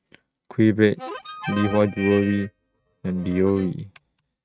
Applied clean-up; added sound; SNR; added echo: neural mask model RNNoise.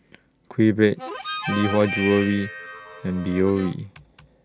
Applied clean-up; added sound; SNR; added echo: none; Harmonica; 9 dB; none.